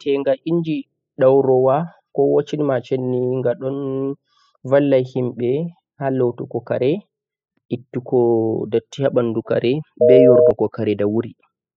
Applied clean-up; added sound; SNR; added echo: classical method spectral subtraction.